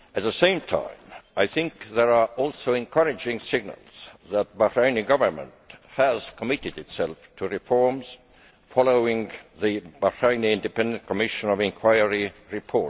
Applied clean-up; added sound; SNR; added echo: none; none; none; none.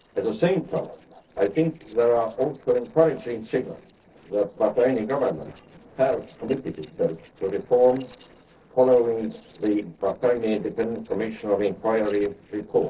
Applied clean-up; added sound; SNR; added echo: neural separator model SepFormer DNS4.